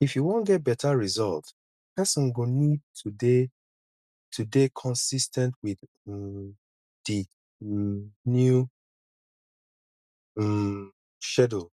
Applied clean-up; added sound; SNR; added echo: none; none; none; none.